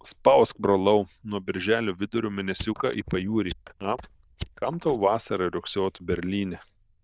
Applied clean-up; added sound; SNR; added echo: neural diffusion model UNIVERSE++.